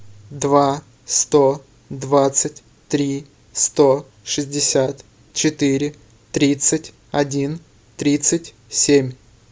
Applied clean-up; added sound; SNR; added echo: none; none; none; none.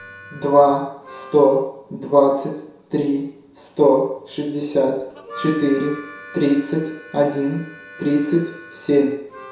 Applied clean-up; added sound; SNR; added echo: none; Harmonica; 20 dB; reverberation time 0.7 s.